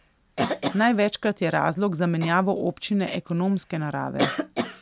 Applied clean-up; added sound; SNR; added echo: none; Cough; 8 dB; none.